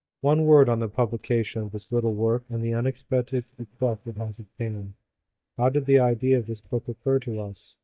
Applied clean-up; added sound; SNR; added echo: neural mask model DeepFilterNet 3.